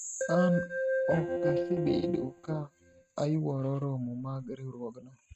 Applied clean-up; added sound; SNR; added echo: neural mask model RNNoise.